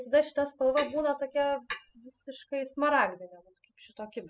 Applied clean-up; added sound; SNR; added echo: classical method spectral subtraction.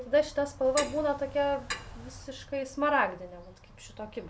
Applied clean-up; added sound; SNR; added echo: none; Clock; 9 dB; none.